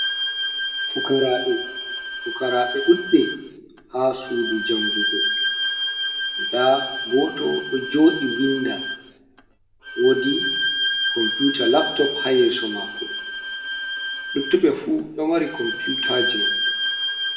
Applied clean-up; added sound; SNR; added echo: none; Bowed string instrument; 3 dB; reverberation time 0.9 s.